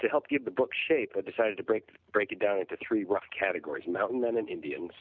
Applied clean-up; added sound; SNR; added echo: none; none; none; none.